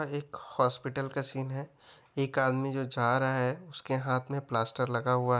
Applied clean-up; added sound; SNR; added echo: none; none; none; none.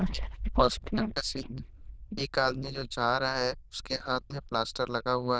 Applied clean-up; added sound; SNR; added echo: neural diffusion model UNIVERSE++.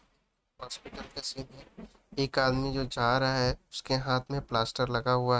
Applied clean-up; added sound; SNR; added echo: neural mask model RNNoise.